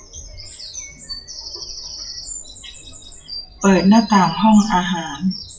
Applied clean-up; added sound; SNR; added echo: classical method WPE with log-MMSE.